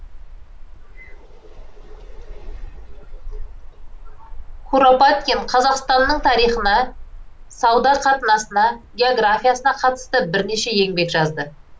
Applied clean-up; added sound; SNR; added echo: none; Cricket; 13 dB; none.